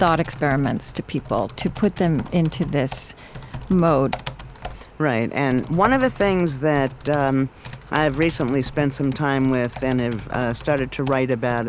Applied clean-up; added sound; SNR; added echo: none; Typing; 13 dB; none.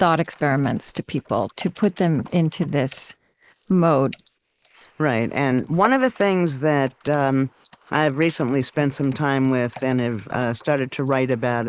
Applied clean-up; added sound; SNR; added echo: neural mask model Resemble Enhance denoiser.